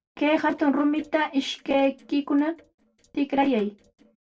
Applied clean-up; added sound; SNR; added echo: neural separator model SepFormer DNS4.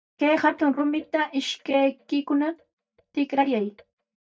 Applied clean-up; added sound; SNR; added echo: neural mask model DeepFilterNet 3.